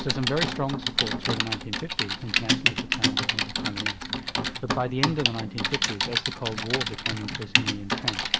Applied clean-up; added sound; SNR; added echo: none; Typing; -5 dB; none.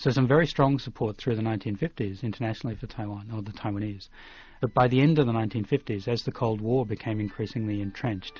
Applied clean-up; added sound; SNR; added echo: none; none; none; none.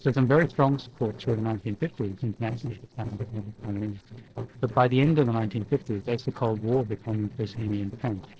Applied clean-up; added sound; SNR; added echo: neural separator model SepFormer DNS4.